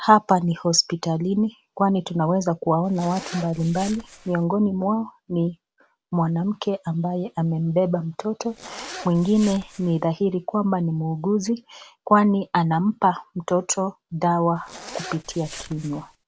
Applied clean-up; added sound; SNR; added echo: none; Zipper (clothing); 16 dB; none.